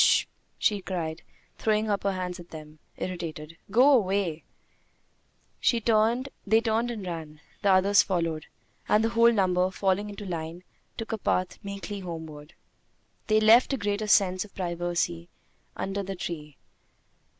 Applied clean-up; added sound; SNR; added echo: none; none; none; none.